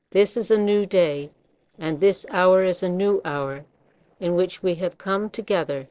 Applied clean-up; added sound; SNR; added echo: neural separator model SepFormer DNS4.